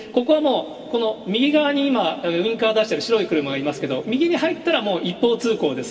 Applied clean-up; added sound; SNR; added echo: none; none; none; reverberation time 2.5 s.